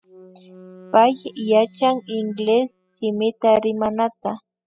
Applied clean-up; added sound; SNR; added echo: classical method spectral subtraction.